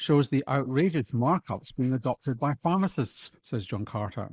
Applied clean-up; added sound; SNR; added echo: neural mask model Resemble Enhance denoiser.